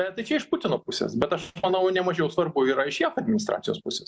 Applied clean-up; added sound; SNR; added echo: none; none; none; none.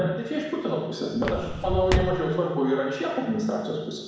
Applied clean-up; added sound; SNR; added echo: none; Walk, footsteps; 2 dB; reverberation time 1.1 s.